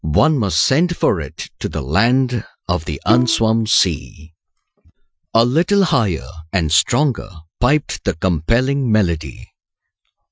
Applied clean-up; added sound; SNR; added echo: classical method Wiener filter.